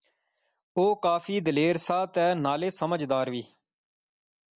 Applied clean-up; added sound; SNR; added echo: none; none; none; none.